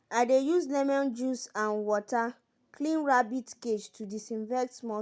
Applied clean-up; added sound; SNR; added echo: none; none; none; none.